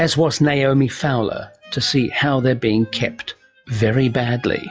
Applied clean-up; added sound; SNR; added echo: classical method log-MMSE.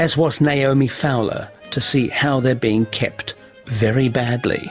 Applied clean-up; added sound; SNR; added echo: none; none; none; none.